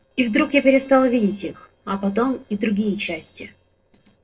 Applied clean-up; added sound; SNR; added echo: neural separator model SepFormer DNS4.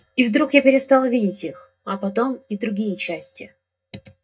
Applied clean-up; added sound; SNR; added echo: neural mask model DeepFilterNet 3.